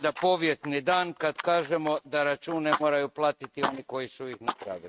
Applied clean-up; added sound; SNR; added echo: neural mask model RNNoise.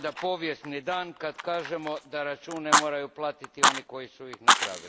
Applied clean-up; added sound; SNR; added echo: none; Fire; -4 dB; none.